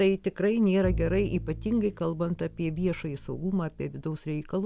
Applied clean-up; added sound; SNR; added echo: none; Bowed string instrument; 10 dB; none.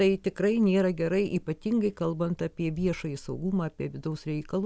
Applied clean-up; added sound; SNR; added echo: none; none; none; none.